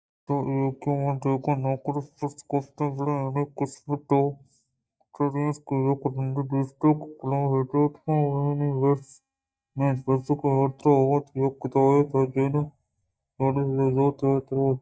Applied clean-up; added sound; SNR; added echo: neural mask model DeepFilterNet 3.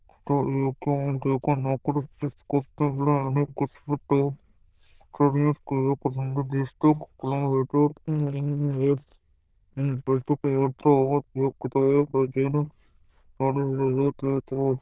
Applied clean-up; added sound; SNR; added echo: neural diffusion model UNIVERSE++.